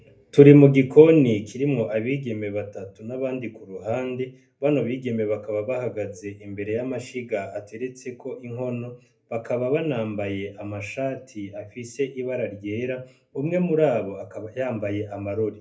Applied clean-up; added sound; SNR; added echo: none; none; none; reverberation time 0.3 s.